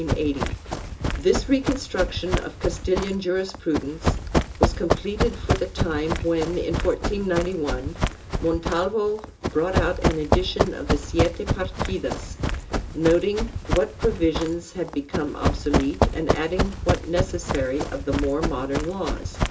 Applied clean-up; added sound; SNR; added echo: none; Run; 0 dB; reverberation time 0.2 s.